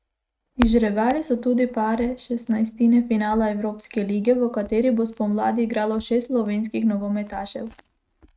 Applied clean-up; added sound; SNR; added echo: neural mask model RNNoise.